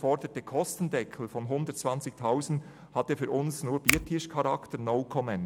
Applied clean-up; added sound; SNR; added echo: none; Finger snapping; 4 dB; none.